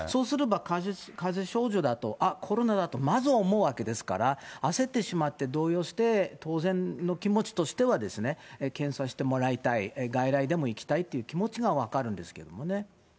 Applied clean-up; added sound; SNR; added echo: none; none; none; none.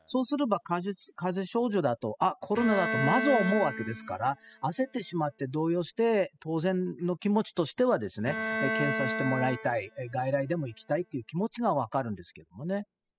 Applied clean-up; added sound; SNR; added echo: classical method spectral subtraction.